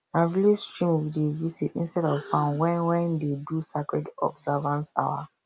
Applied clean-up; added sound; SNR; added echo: none; Breathing; 18 dB; none.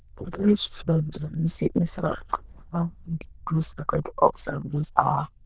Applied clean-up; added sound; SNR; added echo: neural diffusion model UNIVERSE++.